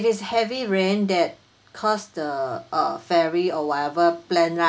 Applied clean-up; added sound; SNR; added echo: none; none; none; none.